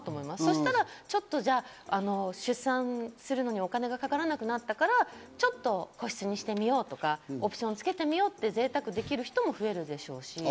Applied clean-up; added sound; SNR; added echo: none; none; none; none.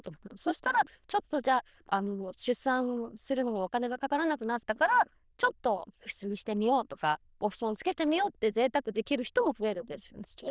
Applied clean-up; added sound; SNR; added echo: neural diffusion model UNIVERSE++.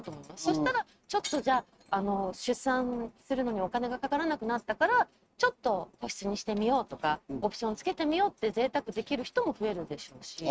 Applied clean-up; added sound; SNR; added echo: neural mask model RNNoise.